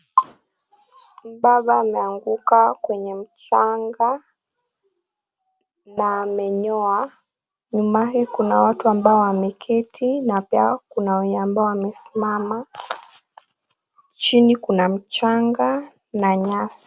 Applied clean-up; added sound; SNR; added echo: none; none; none; none.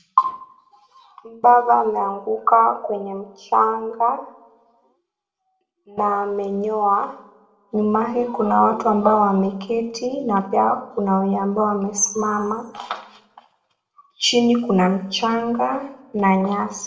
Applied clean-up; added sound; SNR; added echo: none; none; none; reverberation time 0.5 s.